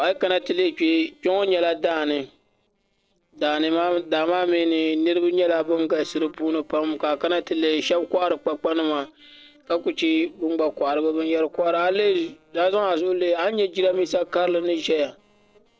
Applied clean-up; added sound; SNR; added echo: neural separator model SepFormer DNS4.